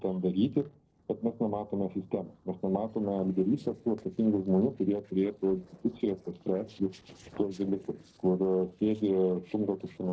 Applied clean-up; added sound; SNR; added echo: neural separator model SepFormer DNS4.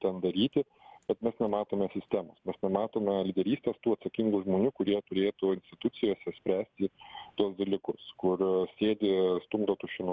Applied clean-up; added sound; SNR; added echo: none; none; none; none.